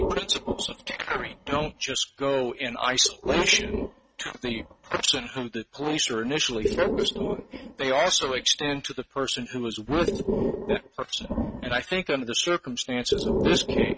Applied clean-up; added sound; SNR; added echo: neural mask model RNNoise.